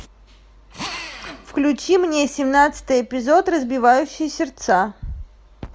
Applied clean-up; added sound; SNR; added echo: none; Drill; 16 dB; none.